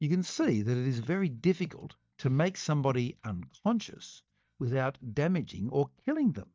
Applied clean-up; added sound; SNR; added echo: neural mask model DeepFilterNet 3.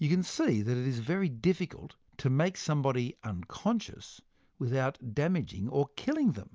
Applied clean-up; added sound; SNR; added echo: none; none; none; none.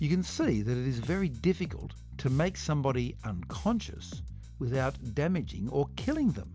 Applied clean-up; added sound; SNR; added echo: none; Bass guitar; 11 dB; none.